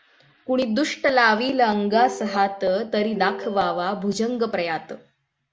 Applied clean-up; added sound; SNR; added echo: none; Ringtone; 10 dB; none.